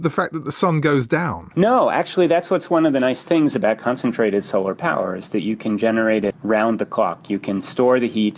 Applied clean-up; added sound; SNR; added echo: none; none; none; none.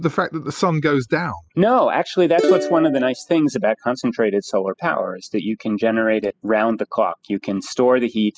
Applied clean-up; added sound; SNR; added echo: classical method spectral subtraction.